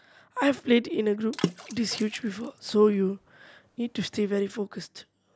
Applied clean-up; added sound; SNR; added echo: none; Water / Splash, splatter; 11 dB; none.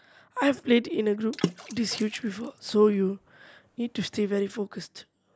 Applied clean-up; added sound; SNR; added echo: neural mask model Resemble Enhance denoiser.